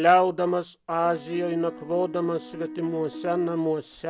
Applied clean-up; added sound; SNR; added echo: none; Piano; 14 dB; none.